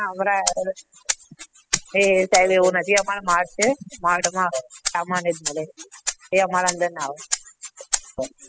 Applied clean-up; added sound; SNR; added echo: classical method spectral subtraction.